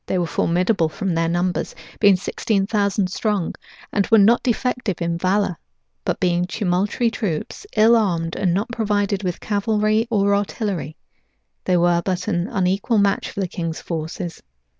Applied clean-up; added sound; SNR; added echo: none; none; none; none.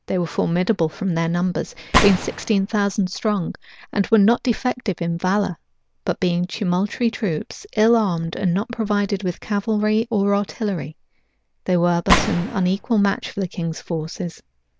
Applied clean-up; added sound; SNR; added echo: none; Gunshot, gunfire; 4 dB; none.